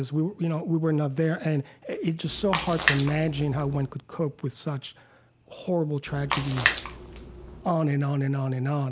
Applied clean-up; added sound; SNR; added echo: none; Splash, splatter; 4 dB; none.